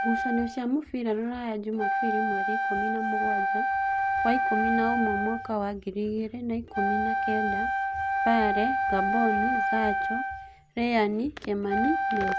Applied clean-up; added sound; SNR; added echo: none; Wind instrument, woodwind instrument; -1 dB; none.